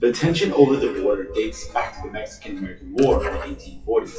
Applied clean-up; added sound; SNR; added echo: classical method WPE with log-MMSE.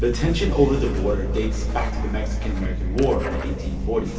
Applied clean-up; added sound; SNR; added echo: none; Writing; 18 dB; reverberation time 2.5 s.